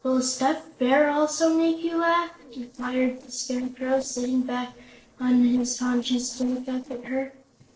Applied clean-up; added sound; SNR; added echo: neural separator model SepFormer DNS4.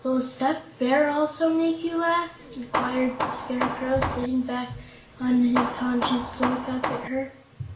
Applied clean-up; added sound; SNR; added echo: none; Hammer; 5 dB; reverberation time 0.5 s.